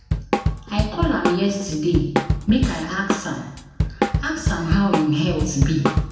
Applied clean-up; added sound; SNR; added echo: none; Drum kit; 1 dB; reverberation time 0.8 s.